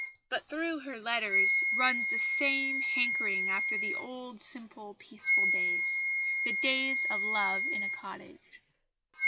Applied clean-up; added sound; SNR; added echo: none; Wind instrument, woodwind instrument; -4 dB; none.